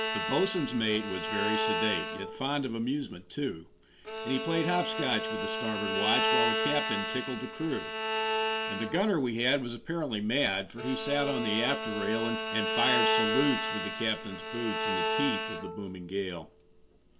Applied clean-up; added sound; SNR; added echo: none; Bowed string instrument; 1 dB; none.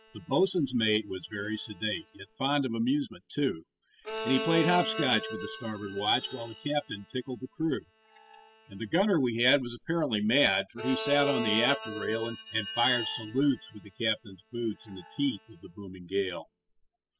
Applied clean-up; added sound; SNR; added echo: classical method spectral subtraction.